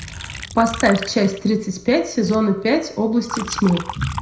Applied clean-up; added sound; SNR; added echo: none; Liquid; 13 dB; reverberation time 0.5 s.